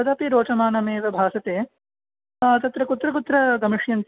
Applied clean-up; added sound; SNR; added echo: none; none; none; none.